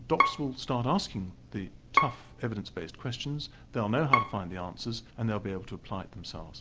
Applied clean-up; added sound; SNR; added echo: none; Bowed string instrument; 0 dB; none.